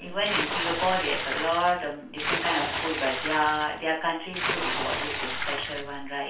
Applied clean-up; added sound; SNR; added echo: none; Water / Splash, splatter; 2 dB; reverberation time 0.3 s.